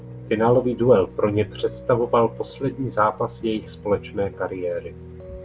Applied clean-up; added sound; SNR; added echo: none; Piano; 17 dB; none.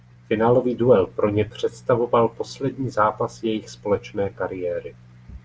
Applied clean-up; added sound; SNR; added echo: none; none; none; none.